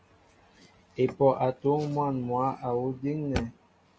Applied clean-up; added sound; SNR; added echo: none; none; none; none.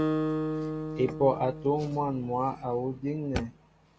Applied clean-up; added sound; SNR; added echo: none; Acoustic guitar; 4 dB; none.